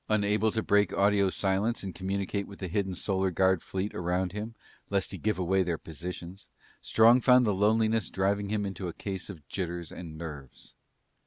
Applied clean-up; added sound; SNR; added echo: none; none; none; none.